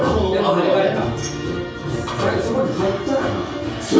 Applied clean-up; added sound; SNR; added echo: none; Piano; 15 dB; reverberation time 0.6 s.